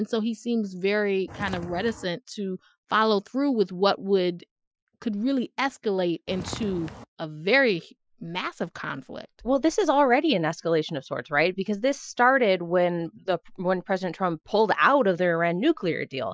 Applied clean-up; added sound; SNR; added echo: classical method Wiener filter.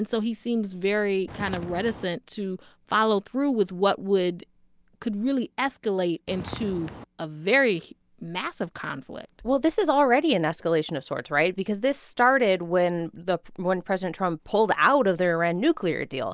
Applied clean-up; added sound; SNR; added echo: none; Walk, footsteps; 12 dB; none.